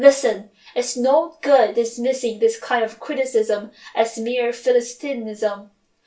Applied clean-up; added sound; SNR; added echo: none; none; none; reverberation time 0.2 s.